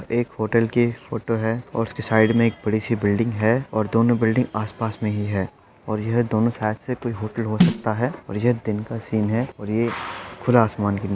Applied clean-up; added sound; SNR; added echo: none; Snare drum; 2 dB; none.